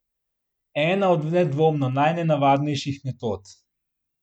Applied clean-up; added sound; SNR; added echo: none; none; none; none.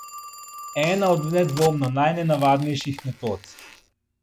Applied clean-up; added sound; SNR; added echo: none; Telephone + Crack; 16 dB; none.